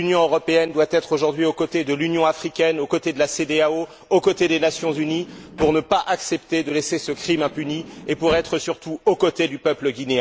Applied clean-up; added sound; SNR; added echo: none; Sliding door; 17 dB; none.